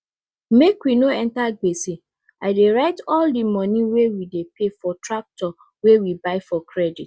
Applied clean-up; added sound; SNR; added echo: none; none; none; none.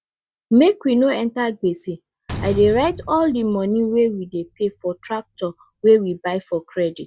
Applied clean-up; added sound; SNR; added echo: none; Slam; 15 dB; none.